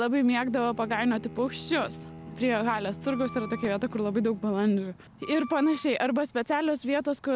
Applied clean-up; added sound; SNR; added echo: none; Wind instrument, woodwind instrument + Bowed string instrument; 16 dB; none.